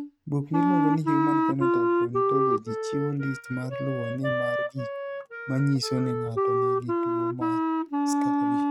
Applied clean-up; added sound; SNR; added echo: neural mask model RNNoise.